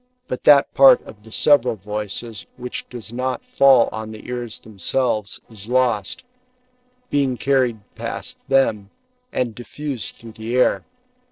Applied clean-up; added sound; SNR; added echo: neural separator model SepFormer DNS4.